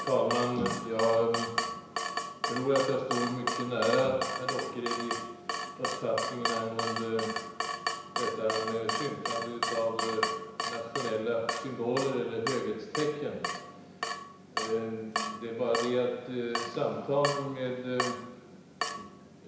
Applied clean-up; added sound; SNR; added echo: none; Drip / Water tap, faucet; 3 dB; reverberation time 1.0 s.